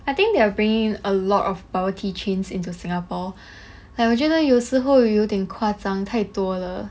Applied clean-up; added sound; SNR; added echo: none; none; none; none.